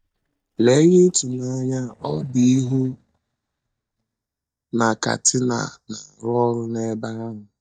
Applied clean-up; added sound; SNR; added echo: neural mask model DeepFilterNet 3.